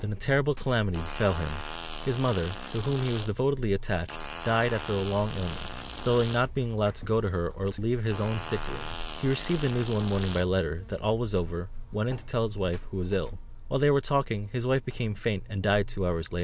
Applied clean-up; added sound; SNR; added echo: none; Buzz + Fart; 9 dB; none.